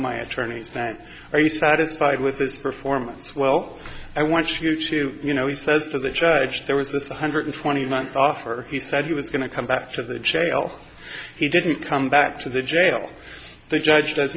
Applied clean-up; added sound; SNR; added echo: none; none; none; none.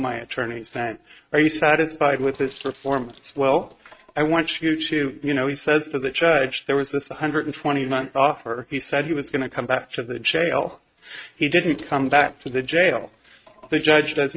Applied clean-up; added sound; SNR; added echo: neural mask model RNNoise.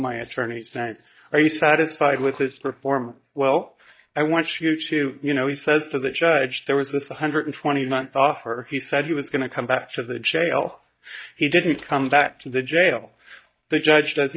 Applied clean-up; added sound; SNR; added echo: neural mask model DeepFilterNet 3.